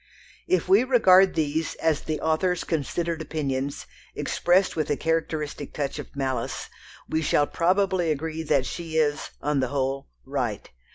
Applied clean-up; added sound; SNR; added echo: none; none; none; none.